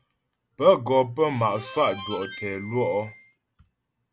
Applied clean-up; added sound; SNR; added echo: none; Harmonica; 14 dB; none.